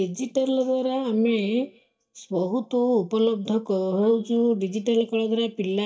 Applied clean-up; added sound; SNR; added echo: neural mask model DeepFilterNet 3.